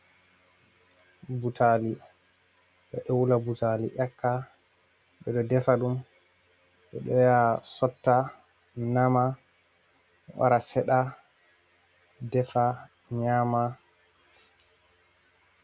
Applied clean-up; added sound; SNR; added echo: none; none; none; none.